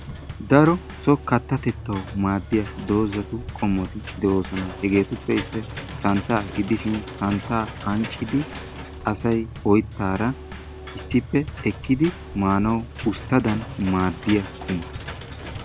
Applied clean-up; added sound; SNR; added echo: none; Bass drum / Snare drum / Drum kit + Engine / Mechanisms; 11 dB; none.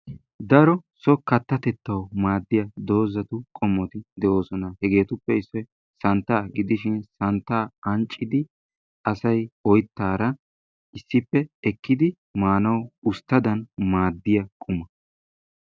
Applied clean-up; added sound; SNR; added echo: none; none; none; none.